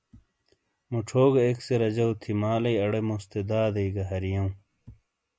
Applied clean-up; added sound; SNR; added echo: none; none; none; none.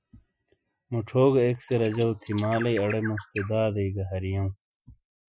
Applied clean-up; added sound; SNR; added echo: classical method Wiener filter.